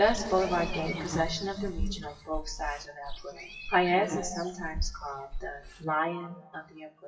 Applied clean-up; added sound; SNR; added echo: classical method WPE with log-MMSE.